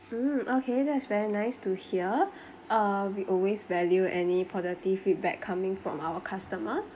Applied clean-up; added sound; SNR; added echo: none; none; none; none.